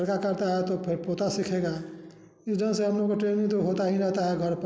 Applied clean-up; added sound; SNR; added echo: none; none; none; none.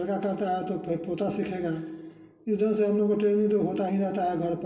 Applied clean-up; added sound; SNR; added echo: none; none; none; reverberation time 0.2 s.